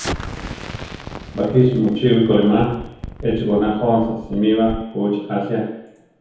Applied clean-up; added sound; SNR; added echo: none; Explosion; 14 dB; reverberation time 2.0 s.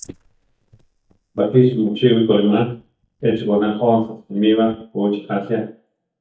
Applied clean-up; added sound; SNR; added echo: neural mask model DeepFilterNet 3.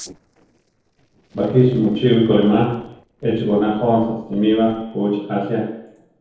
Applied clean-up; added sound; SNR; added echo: neural separator model SepFormer DNS4.